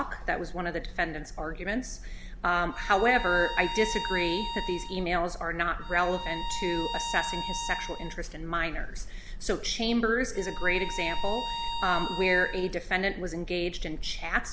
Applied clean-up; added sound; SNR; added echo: none; Bowed string instrument; 7 dB; none.